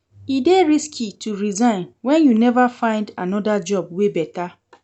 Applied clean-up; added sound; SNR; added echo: none; none; none; none.